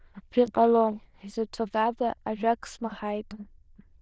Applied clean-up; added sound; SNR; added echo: neural diffusion model UNIVERSE++.